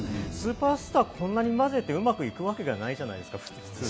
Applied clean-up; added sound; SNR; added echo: none; none; none; none.